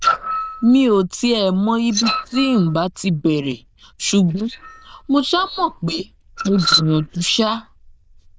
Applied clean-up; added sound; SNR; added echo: neural diffusion model UNIVERSE++.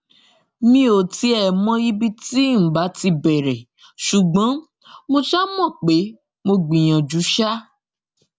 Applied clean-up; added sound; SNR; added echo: none; none; none; none.